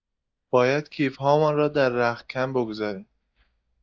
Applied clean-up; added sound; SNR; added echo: neural mask model DeepFilterNet 3.